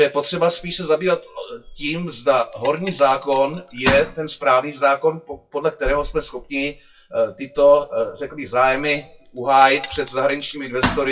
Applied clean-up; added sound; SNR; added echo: classical method WPE with log-MMSE.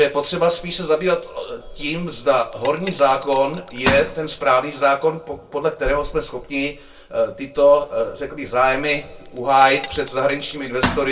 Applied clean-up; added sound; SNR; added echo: none; Bell; 13 dB; reverberation time 0.2 s.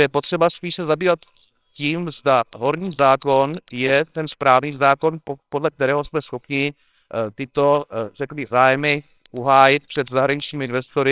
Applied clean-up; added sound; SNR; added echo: neural separator model SepFormer WHAMR!.